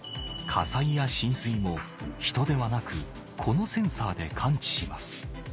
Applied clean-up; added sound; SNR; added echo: none; none; none; none.